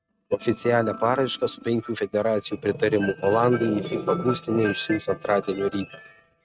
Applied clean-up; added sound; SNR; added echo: neural mask model RNNoise.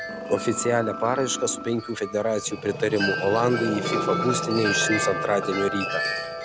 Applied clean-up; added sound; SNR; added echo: none; Wind chime + Growling; 3 dB; none.